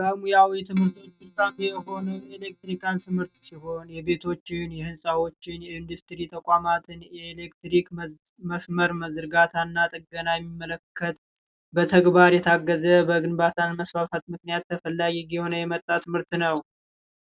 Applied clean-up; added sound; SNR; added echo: neural mask model RNNoise.